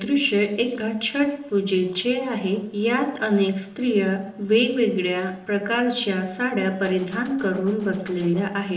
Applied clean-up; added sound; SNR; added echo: neural separator model SepFormer DNS4.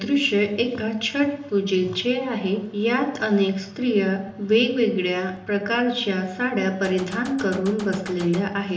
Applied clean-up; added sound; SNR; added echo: none; Gunshot, gunfire; 16 dB; reverberation time 0.6 s.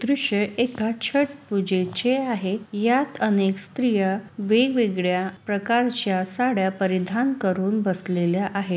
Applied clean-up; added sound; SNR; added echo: none; none; none; none.